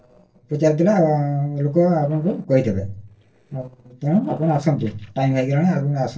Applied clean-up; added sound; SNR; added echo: neural separator model SepFormer DNS4.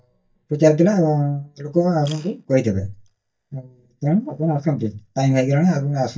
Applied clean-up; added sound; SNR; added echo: neural mask model DeepFilterNet 3.